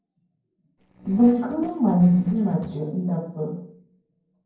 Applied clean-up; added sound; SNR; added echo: neural separator model SepFormer DNS4.